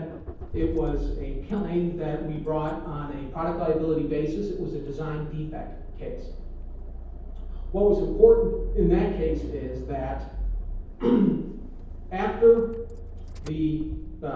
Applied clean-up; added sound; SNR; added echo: none; Accelerating, revving, vroom; 7 dB; reverberation time 0.9 s.